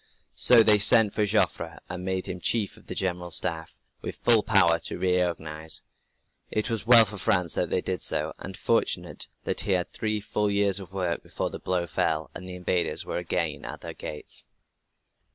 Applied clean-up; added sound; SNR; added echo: none; none; none; none.